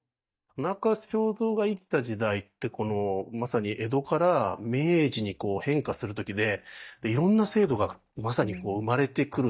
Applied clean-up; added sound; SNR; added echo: neural mask model DeepFilterNet 3.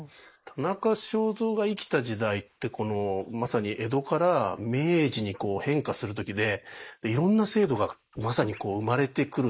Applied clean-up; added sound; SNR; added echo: neural mask model Resemble Enhance denoiser.